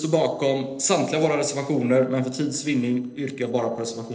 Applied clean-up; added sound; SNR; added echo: neural separator model SepFormer DNS4.